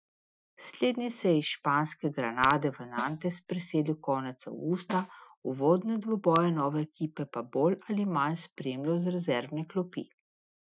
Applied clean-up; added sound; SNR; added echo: classical method Wiener filter.